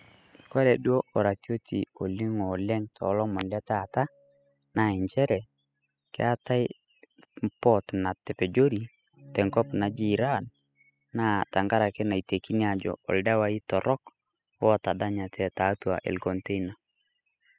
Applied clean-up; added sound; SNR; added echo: classical method spectral subtraction.